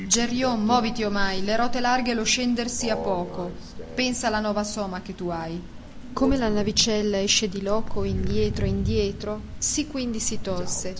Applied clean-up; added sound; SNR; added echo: none; Crow; 5 dB; none.